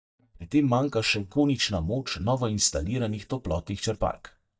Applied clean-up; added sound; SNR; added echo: neural mask model DeepFilterNet 3.